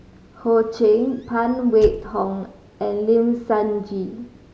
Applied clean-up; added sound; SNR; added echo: none; Squeak / Slam; 17 dB; none.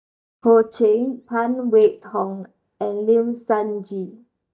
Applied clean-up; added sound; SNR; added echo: neural mask model DeepFilterNet 3.